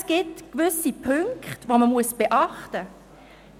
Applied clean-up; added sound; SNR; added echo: none; none; none; none.